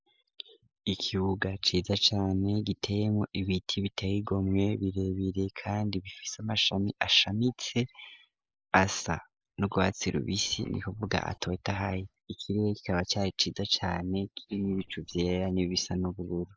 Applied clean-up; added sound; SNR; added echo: neural mask model Resemble Enhance denoiser.